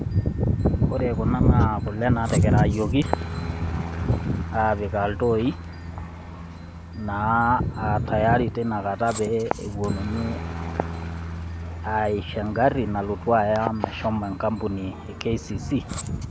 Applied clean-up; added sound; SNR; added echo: none; Aircraft; 11 dB; none.